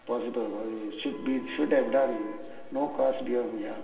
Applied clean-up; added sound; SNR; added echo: none; Wind instrument, woodwind instrument; 18 dB; reverberation time 2.2 s.